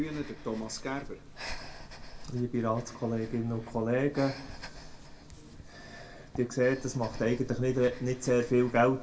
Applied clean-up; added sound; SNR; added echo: none; Breathing; 14 dB; reverberation time 0.2 s.